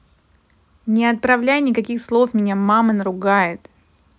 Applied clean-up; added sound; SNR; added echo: none; none; none; none.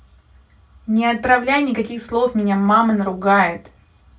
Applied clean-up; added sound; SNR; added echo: none; none; none; reverberation time 0.2 s.